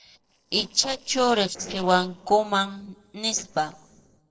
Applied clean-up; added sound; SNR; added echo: neural separator model SepFormer DNS4.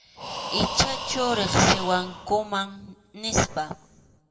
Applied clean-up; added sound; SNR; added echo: none; Breathing; 10 dB; reverberation time 0.6 s.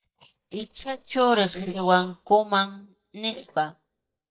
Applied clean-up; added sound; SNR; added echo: neural mask model DeepFilterNet 3.